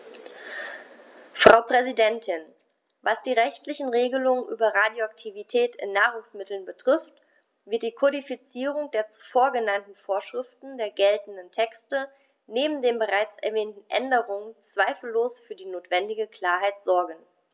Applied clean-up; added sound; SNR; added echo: none; none; none; none.